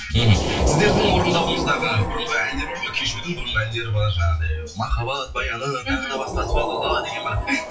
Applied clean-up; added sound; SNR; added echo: classical method WPE with log-MMSE.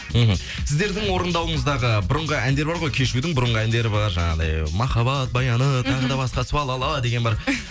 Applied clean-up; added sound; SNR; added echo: none; none; none; none.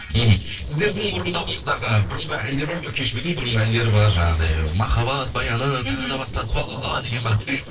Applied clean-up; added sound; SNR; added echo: neural separator model SepFormer DNS4.